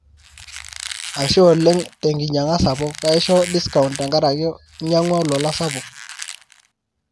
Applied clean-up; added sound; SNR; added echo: none; Squeak; 14 dB; none.